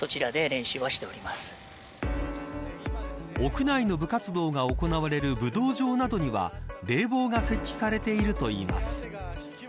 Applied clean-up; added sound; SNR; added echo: none; none; none; none.